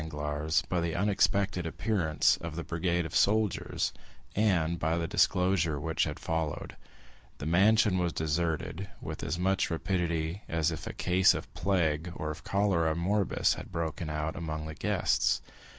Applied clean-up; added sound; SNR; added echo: none; none; none; none.